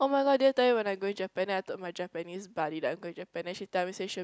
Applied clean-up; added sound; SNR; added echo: none; none; none; none.